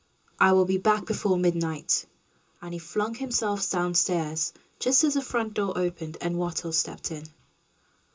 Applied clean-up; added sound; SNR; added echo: none; none; none; reverberation time 0.2 s.